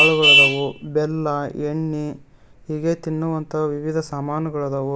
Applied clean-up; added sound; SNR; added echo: none; Vehicle horn, car horn, honking; 0 dB; none.